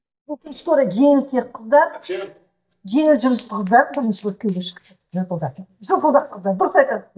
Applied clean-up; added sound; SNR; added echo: neural mask model DeepFilterNet 3.